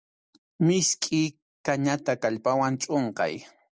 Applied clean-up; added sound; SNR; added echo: none; none; none; none.